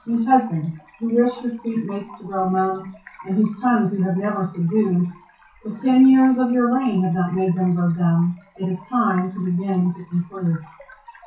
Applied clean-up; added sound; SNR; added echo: classical method WPE with log-MMSE.